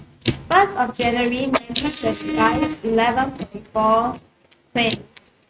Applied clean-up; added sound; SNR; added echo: neural mask model RNNoise.